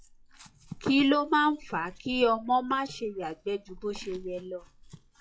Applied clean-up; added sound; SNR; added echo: classical method WPE with log-MMSE.